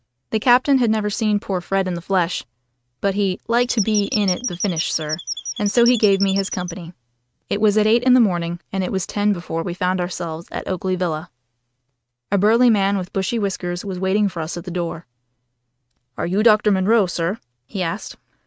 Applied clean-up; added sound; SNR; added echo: neural mask model RNNoise.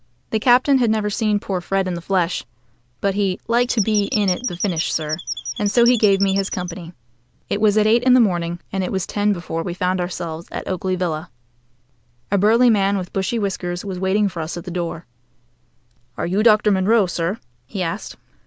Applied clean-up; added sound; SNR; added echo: none; Squeak / Chirp, tweet; 8 dB; none.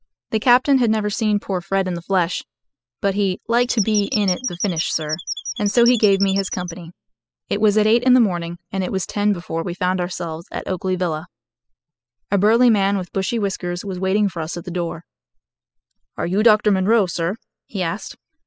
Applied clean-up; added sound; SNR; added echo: classical method spectral subtraction.